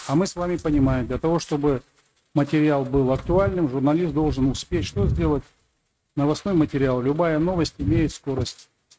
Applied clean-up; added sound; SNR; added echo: neural mask model RNNoise.